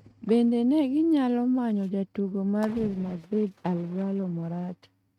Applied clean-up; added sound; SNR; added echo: neural mask model RNNoise.